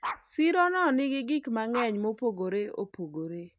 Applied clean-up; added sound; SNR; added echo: none; Dog; 15 dB; none.